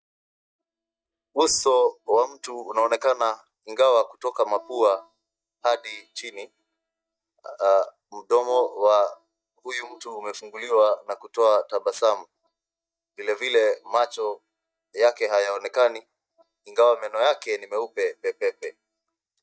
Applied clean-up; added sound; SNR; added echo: neural mask model DeepFilterNet 3.